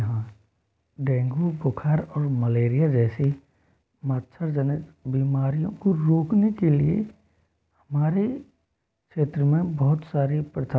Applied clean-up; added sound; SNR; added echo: none; none; none; none.